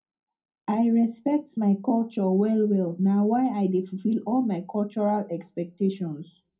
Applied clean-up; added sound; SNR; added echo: none; none; none; reverberation time 0.2 s.